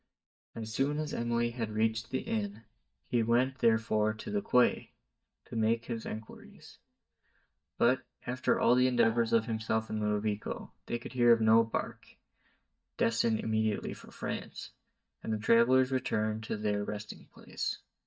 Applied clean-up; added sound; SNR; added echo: neural mask model DeepFilterNet 3.